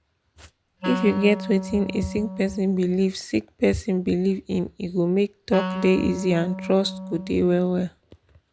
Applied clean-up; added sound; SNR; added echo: none; Wind instrument, woodwind instrument; 9 dB; none.